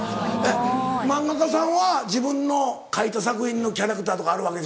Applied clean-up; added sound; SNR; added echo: none; none; none; none.